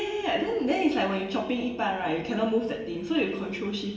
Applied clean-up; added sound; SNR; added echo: none; none; none; reverberation time 0.9 s.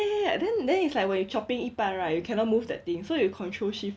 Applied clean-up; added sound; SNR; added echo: none; none; none; none.